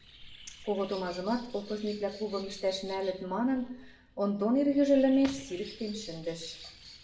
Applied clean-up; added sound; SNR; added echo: none; Bird; 18 dB; reverberation time 0.7 s.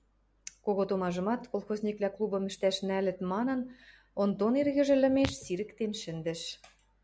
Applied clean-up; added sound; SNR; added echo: none; none; none; none.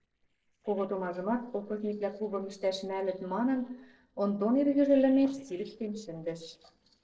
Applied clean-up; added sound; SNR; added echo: neural separator model SepFormer DNS4.